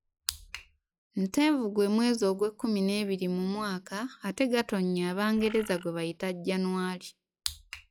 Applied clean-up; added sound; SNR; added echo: classical method log-MMSE.